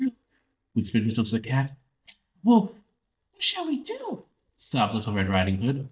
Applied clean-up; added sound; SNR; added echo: neural mask model DeepFilterNet 3.